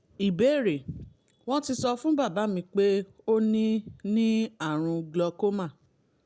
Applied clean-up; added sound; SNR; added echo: none; none; none; none.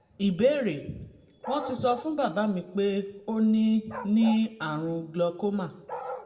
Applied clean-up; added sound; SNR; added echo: none; Bark; 16 dB; reverberation time 0.6 s.